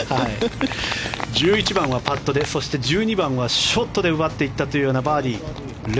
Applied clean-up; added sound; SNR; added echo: none; none; none; none.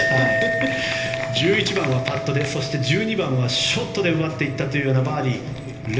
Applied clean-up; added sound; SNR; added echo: none; Chink, clink; 6 dB; reverberation time 1.4 s.